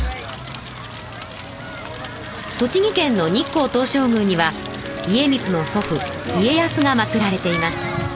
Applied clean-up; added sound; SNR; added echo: none; Crackle; 10 dB; none.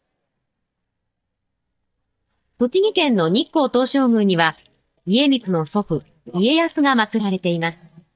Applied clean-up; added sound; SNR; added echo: neural mask model DeepFilterNet 3.